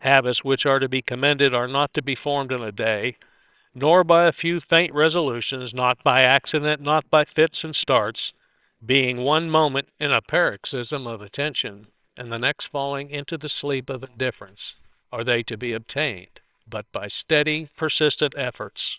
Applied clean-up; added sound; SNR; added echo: neural separator model SepFormer WHAMR!.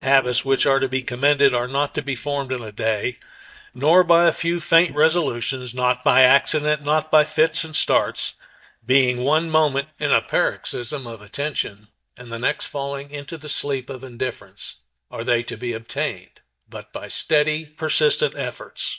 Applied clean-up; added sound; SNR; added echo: neural mask model DeepFilterNet 3.